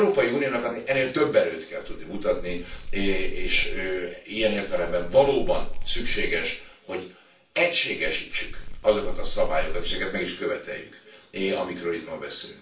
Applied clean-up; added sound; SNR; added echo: none; Bell; 1 dB; reverberation time 0.3 s.